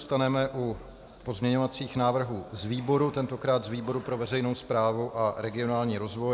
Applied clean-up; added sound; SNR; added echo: none; none; none; none.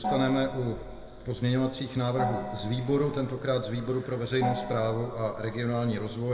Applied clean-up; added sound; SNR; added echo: none; Gong; 8 dB; reverberation time 1.6 s.